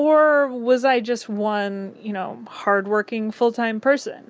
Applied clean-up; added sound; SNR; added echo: none; none; none; none.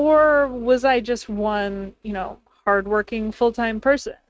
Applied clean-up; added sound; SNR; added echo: neural mask model RNNoise.